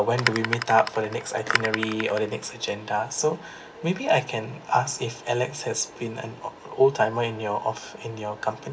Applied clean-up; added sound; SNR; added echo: none; none; none; none.